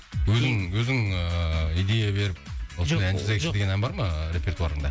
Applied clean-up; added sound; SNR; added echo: none; none; none; none.